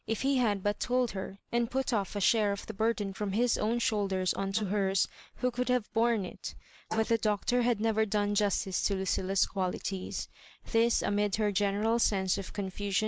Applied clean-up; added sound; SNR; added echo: neural mask model Resemble Enhance denoiser.